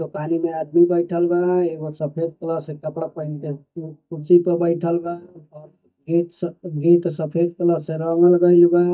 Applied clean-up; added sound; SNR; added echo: neural mask model DeepFilterNet 3.